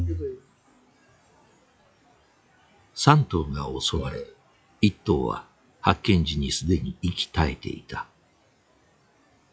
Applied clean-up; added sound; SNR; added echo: classical method log-MMSE.